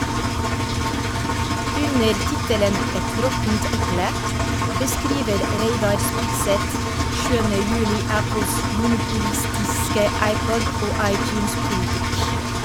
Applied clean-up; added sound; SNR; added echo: none; Engine; -3 dB; none.